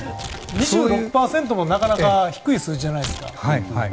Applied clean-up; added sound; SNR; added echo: none; Tearing; 15 dB; none.